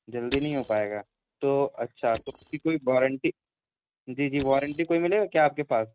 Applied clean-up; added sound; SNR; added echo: neural mask model RNNoise.